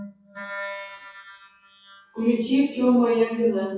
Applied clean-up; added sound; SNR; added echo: classical method WPE with log-MMSE.